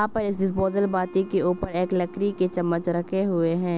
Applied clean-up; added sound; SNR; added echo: none; Wind instrument, woodwind instrument; 20 dB; none.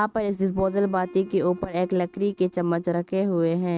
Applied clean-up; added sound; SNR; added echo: neural mask model RNNoise.